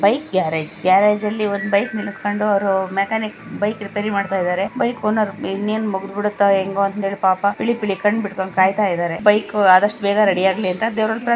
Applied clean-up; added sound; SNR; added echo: none; none; none; none.